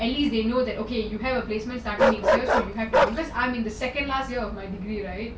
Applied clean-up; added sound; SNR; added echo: none; Bark; 1 dB; none.